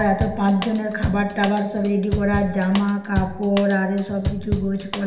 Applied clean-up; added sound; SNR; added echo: none; Drum / Drum kit; 8 dB; reverberation time 0.8 s.